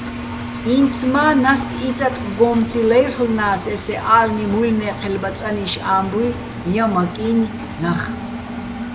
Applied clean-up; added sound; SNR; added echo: none; Engine; 9 dB; none.